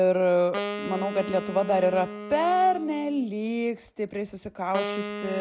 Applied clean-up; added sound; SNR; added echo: none; Wind instrument, woodwind instrument; 10 dB; none.